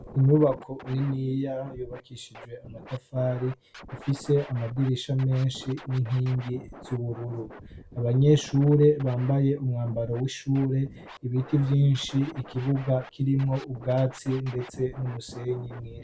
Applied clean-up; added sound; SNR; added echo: none; Scratching (performance technique); 19 dB; none.